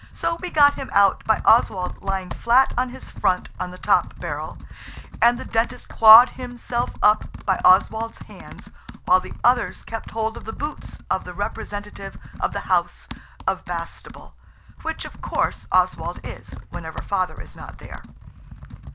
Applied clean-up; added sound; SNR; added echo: none; Computer keyboard; 13 dB; none.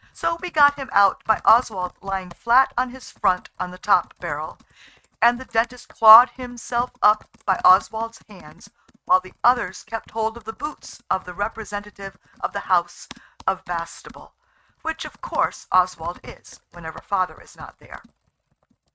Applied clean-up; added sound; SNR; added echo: neural mask model RNNoise.